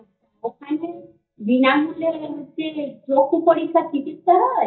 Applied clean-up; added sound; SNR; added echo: neural mask model DeepFilterNet 3.